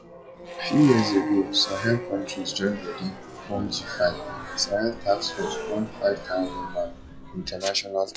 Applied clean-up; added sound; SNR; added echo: classical method log-MMSE.